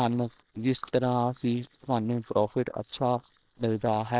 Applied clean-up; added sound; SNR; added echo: neural separator model SepFormer WHAMR!.